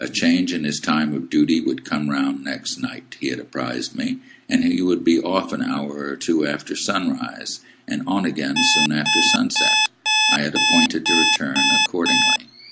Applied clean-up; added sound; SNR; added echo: none; Alarm; -4 dB; none.